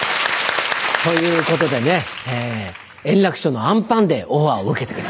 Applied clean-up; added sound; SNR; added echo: none; none; none; none.